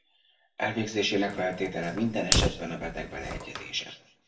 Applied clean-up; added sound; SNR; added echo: none; Fire; 1 dB; reverberation time 0.7 s.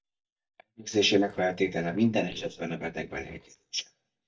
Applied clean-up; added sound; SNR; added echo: neural mask model DeepFilterNet 3.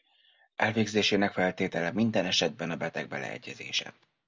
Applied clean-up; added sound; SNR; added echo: none; none; none; none.